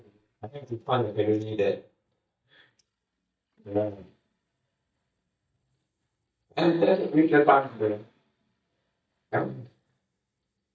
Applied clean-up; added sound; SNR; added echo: neural mask model DeepFilterNet 3.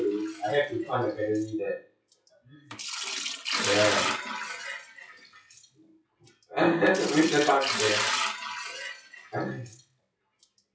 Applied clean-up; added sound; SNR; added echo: classical method WPE with log-MMSE.